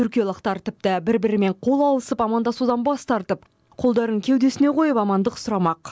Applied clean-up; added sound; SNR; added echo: none; none; none; none.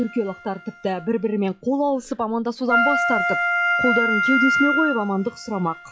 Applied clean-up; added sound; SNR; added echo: classical method log-MMSE.